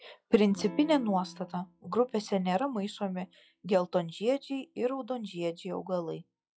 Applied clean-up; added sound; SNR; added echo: classical method log-MMSE.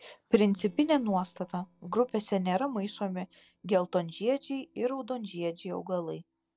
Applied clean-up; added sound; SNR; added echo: neural separator model SepFormer DNS4.